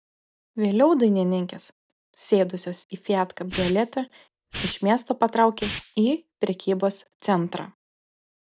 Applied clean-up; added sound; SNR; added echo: none; Hiss; 7 dB; none.